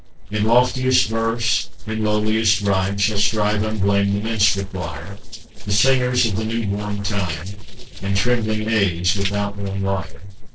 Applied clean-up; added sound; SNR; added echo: neural separator model SepFormer DNS4.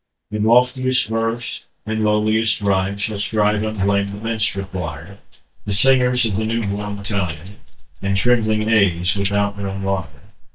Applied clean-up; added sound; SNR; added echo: neural mask model DeepFilterNet 3.